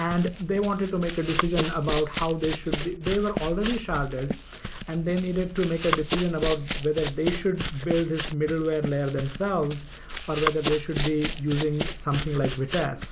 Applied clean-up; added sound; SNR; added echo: none; Run; 5 dB; none.